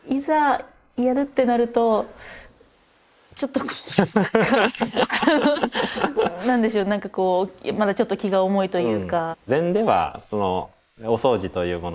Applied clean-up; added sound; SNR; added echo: neural mask model Resemble Enhance denoiser.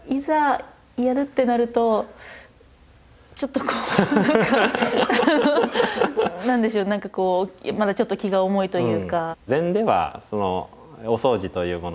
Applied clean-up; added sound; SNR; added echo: none; none; none; none.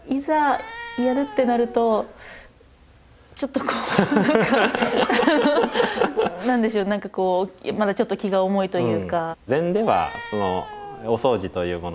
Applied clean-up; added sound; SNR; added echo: none; Cat; 16 dB; none.